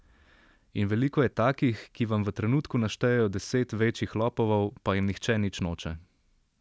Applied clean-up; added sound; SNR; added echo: none; none; none; none.